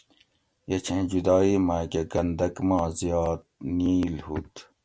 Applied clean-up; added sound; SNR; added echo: none; none; none; none.